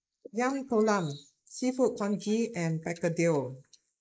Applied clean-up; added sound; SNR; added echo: neural mask model Resemble Enhance denoiser.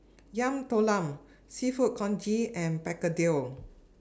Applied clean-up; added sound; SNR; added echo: none; none; none; none.